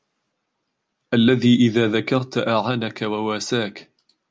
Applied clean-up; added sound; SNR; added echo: none; none; none; none.